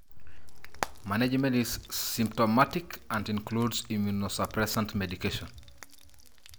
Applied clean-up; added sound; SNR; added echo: none; Frying (food); 18 dB; none.